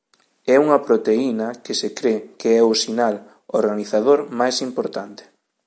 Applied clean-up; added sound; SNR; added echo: none; none; none; none.